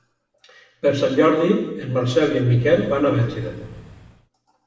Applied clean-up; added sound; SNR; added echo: none; Accelerating, revving, vroom / Car; 20 dB; reverberation time 0.9 s.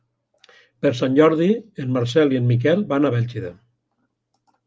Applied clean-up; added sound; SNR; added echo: none; none; none; none.